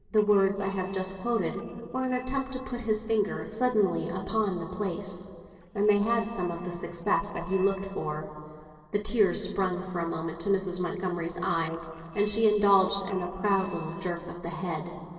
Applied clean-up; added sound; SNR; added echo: neural separator model SepFormer DNS4.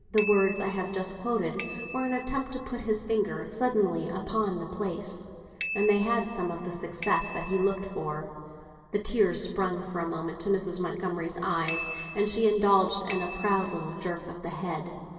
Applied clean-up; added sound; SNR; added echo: none; Bicycle bell; 7 dB; reverberation time 2.3 s.